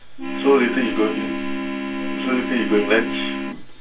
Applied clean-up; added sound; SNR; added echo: none; Organ; 4 dB; reverberation time 0.2 s.